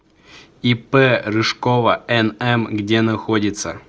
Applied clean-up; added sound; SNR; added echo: none; none; none; none.